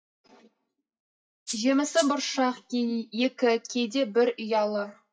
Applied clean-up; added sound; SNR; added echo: classical method WPE with log-MMSE.